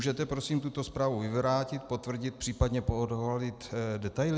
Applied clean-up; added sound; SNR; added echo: none; none; none; none.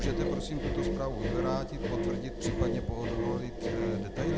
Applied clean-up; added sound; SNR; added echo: none; Engine; -4 dB; none.